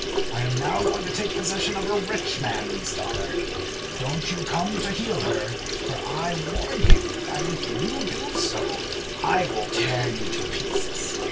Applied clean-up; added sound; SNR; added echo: none; Sink (filling or washing) / Water tap, faucet; -4 dB; reverberation time 0.2 s.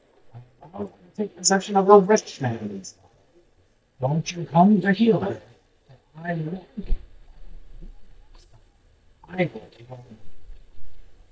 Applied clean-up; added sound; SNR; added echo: neural mask model DeepFilterNet 3.